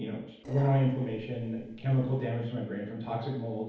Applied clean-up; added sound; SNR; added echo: neural separator model SepFormer DNS4.